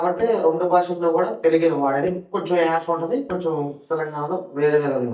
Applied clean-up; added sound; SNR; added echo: neural mask model DeepFilterNet 3.